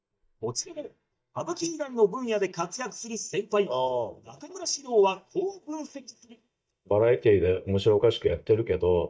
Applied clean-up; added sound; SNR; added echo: neural mask model DeepFilterNet 3.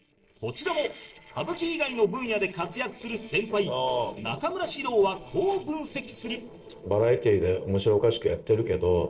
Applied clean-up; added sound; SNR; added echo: neural separator model SepFormer DNS4.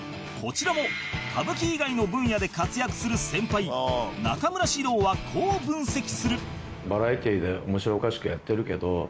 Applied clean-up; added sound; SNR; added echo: none; none; none; none.